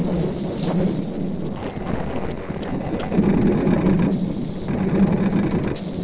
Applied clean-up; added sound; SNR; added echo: neural separator model SepFormer DNS4.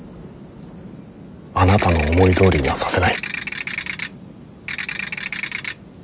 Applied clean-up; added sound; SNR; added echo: none; Ratchet, pawl / Percussion; 7 dB; none.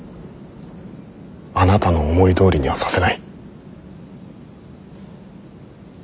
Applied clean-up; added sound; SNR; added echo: none; none; none; none.